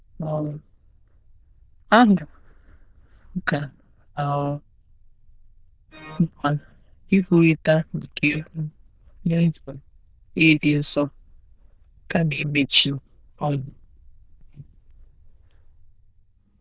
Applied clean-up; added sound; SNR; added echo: neural diffusion model UNIVERSE++.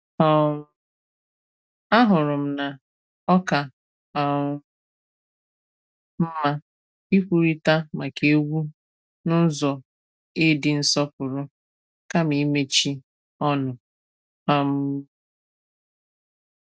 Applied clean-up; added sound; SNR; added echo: none; none; none; none.